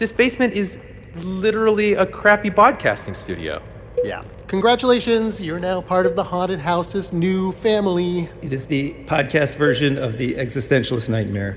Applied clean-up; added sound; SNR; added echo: none; Cowbell; 11 dB; none.